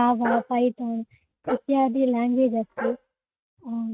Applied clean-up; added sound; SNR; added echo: neural mask model RNNoise.